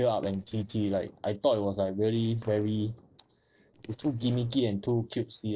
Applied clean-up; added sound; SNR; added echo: neural separator model SepFormer DNS4.